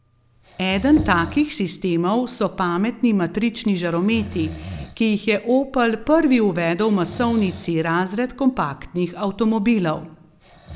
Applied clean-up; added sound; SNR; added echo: none; Knock + Breathing; 17 dB; none.